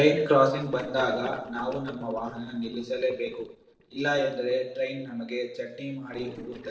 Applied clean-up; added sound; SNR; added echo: neural separator model SepFormer DNS4.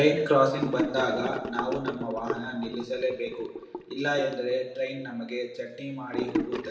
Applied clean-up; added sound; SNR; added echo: none; Sink (filling or washing) / Gurgling; 7 dB; reverberation time 0.9 s.